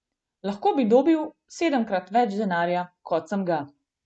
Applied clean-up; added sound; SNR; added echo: none; none; none; none.